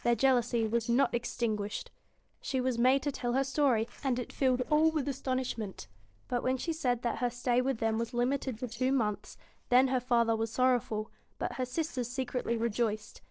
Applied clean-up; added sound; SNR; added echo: neural separator model SepFormer DNS4.